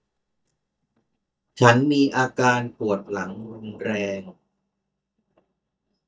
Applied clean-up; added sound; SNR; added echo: neural mask model DeepFilterNet 3.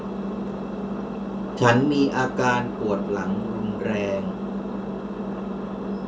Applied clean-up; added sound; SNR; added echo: none; Engine; 3 dB; reverberation time 0.2 s.